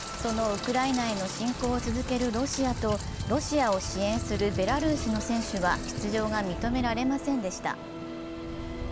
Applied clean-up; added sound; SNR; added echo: none; Rain; 7 dB; none.